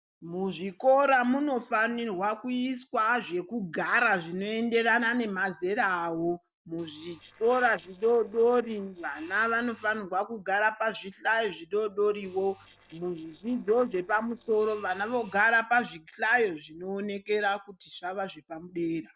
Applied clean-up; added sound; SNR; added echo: neural separator model SepFormer DNS4.